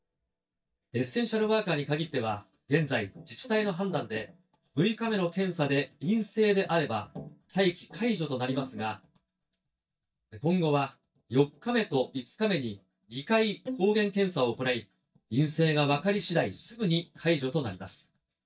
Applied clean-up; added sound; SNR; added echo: neural mask model DeepFilterNet 3.